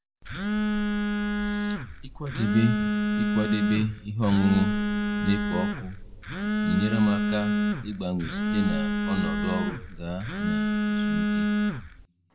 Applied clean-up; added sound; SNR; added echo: none; Telephone; -3 dB; reverberation time 1.3 s.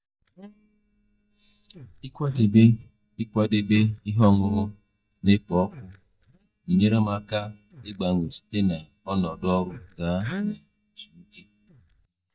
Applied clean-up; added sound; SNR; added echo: neural mask model DeepFilterNet 3.